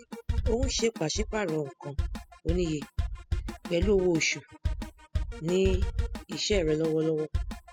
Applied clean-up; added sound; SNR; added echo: classical method spectral subtraction.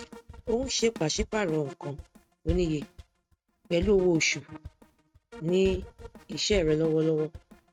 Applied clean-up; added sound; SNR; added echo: neural mask model RNNoise.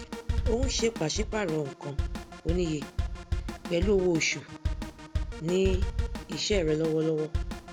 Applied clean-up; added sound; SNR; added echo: none; Drum kit; 2 dB; none.